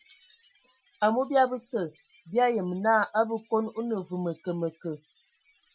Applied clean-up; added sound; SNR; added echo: classical method Wiener filter.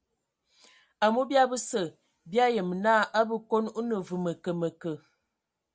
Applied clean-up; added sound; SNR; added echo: none; none; none; none.